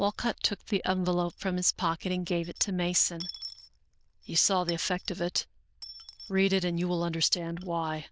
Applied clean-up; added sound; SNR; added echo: neural diffusion model UNIVERSE++.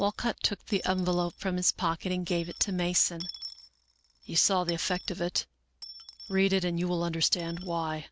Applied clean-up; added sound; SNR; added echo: none; Coin (dropping) / Dishes, pots, and pans; 18 dB; none.